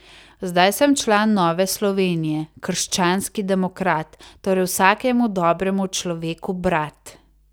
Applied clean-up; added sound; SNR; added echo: none; none; none; none.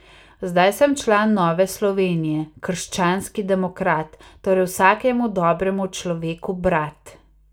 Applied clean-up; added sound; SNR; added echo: none; none; none; reverberation time 0.2 s.